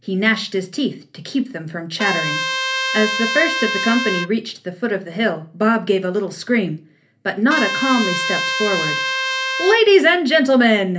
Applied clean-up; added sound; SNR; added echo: none; Trumpet; 3 dB; reverberation time 0.3 s.